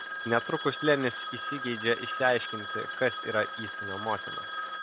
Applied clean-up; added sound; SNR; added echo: none; Telephone; 6 dB; none.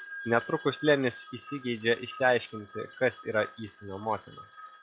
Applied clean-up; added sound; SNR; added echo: classical method log-MMSE.